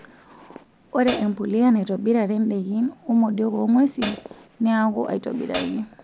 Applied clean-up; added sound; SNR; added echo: none; Hi-hat; 10 dB; none.